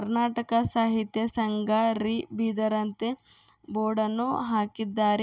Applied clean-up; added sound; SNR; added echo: none; none; none; none.